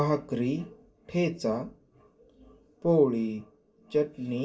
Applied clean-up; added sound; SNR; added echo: none; none; none; reverberation time 0.1 s.